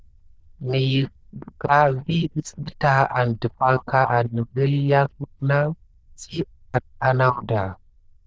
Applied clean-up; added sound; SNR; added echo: neural diffusion model UNIVERSE++.